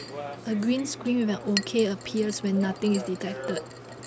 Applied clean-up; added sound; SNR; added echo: none; Chink, clink; 8 dB; none.